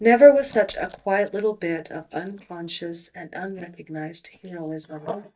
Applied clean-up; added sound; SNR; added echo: neural mask model DeepFilterNet 3.